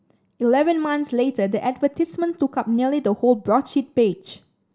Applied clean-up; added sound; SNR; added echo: none; none; none; none.